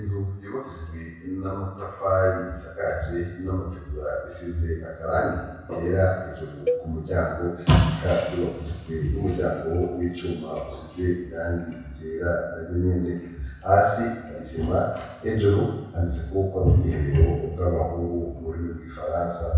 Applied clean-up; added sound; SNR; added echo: none; Cowbell; 8 dB; reverberation time 1.1 s.